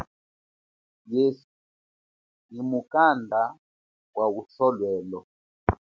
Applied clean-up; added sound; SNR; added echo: none; none; none; none.